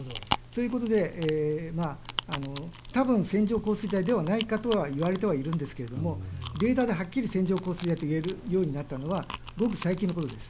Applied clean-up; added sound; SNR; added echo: none; Chewing, mastication; 12 dB; none.